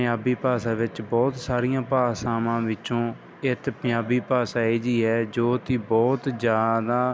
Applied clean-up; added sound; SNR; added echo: none; none; none; none.